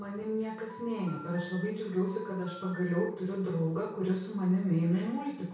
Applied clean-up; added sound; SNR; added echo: none; Telephone; 14 dB; reverberation time 0.6 s.